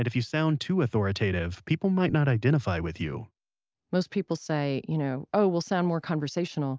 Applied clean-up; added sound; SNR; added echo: none; none; none; none.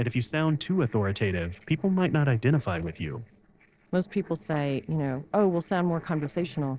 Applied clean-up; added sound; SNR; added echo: neural separator model SepFormer DNS4.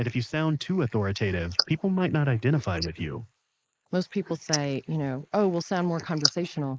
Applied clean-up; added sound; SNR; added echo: neural mask model Resemble Enhance denoiser.